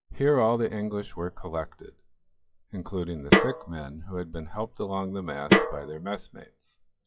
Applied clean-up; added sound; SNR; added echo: classical method WPE with log-MMSE.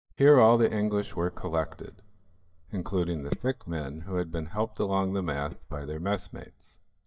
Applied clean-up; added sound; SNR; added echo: neural mask model DeepFilterNet 3.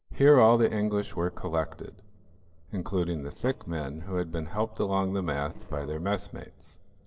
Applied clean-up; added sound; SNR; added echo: neural separator model SepFormer DNS4.